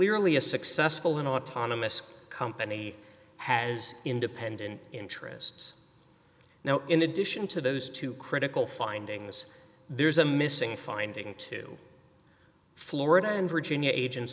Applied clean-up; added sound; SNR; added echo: none; none; none; none.